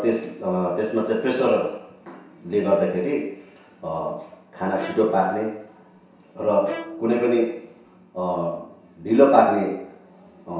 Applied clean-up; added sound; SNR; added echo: none; Bowed string instrument; 17 dB; reverberation time 0.7 s.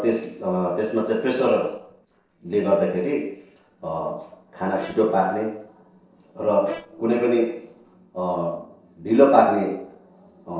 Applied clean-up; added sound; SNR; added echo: neural separator model SepFormer DNS4.